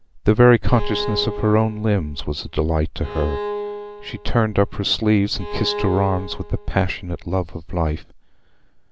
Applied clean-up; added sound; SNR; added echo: none; Bowed string instrument; 11 dB; none.